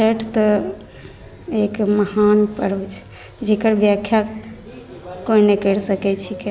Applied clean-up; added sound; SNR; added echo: none; none; none; none.